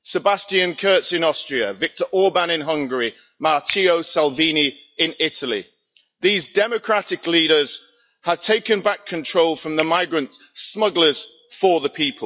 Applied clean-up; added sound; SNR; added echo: classical method log-MMSE.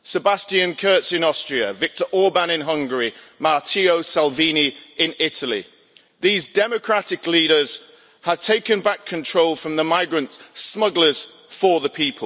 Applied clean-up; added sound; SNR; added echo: none; none; none; none.